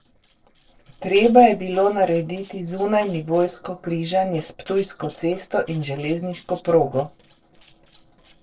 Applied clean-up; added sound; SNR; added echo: neural separator model SepFormer DNS4.